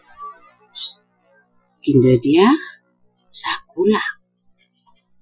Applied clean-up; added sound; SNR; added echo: classical method Wiener filter.